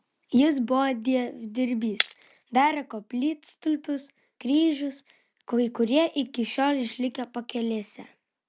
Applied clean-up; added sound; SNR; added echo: none; Shatter; 11 dB; none.